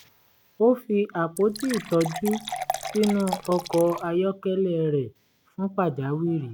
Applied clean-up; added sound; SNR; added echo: none; Fill (with liquid) / Water; 9 dB; none.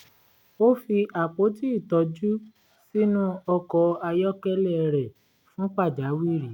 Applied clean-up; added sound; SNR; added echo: none; none; none; none.